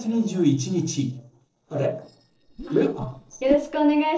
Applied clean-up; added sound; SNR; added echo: neural separator model SepFormer DNS4.